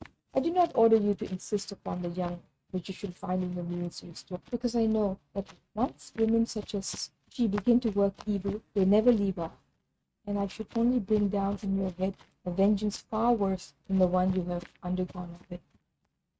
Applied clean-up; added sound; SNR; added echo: neural mask model RNNoise.